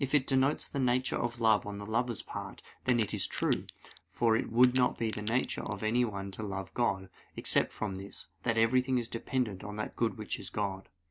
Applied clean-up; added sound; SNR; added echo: none; Crack; 14 dB; none.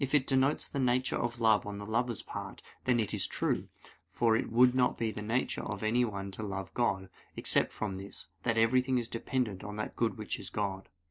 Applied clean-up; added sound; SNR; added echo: neural separator model SepFormer DNS4.